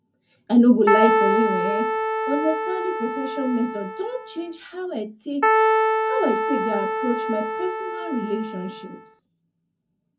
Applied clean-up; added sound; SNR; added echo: none; Keyboard (musical); -2 dB; reverberation time 0.4 s.